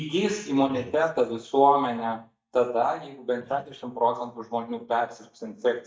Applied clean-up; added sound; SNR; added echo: neural mask model DeepFilterNet 3.